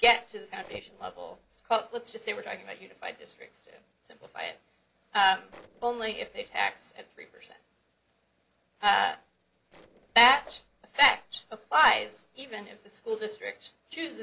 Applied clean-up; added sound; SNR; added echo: neural separator model SepFormer DNS4.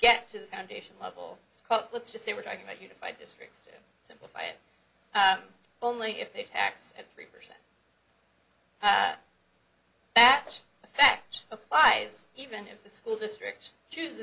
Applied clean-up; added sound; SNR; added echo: none; none; none; none.